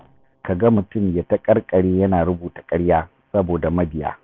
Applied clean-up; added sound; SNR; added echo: none; none; none; none.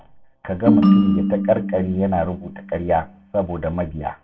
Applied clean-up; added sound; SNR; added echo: none; Ringtone; -3 dB; reverberation time 0.2 s.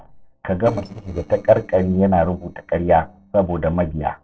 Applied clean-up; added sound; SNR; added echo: neural separator model SepFormer DNS4.